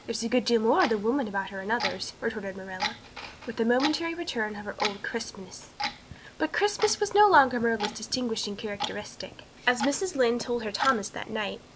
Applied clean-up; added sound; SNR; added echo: none; Clock; 11 dB; none.